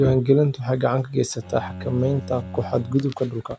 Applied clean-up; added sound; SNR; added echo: none; Bowed string instrument; 16 dB; none.